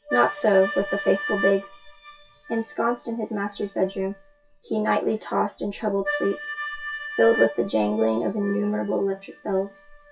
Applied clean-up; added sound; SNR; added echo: classical method WPE with log-MMSE.